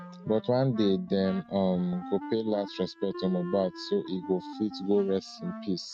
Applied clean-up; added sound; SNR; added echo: neural mask model RNNoise.